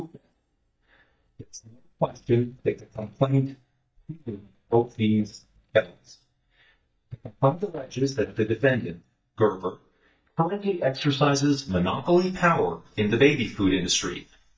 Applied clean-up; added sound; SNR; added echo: neural mask model DeepFilterNet 3.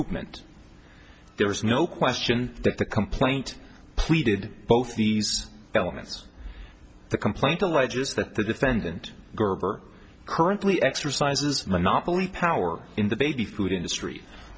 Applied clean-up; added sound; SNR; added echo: none; none; none; none.